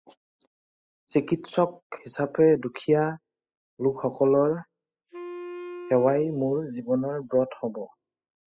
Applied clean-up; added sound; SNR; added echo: classical method spectral subtraction.